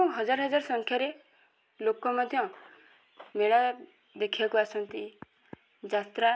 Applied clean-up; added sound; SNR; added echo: none; none; none; none.